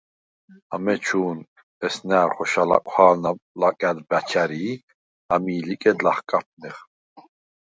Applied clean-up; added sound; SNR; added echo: none; none; none; none.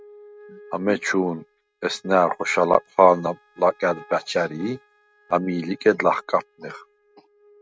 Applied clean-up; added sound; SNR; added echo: neural mask model RNNoise.